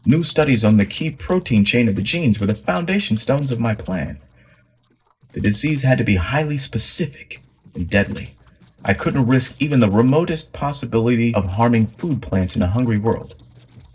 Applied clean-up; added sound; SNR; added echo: neural separator model SepFormer DNS4.